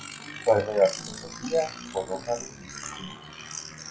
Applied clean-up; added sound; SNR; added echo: classical method WPE with log-MMSE.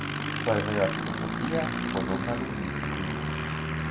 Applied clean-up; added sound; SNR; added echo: none; Aircraft; -3 dB; reverberation time 0.2 s.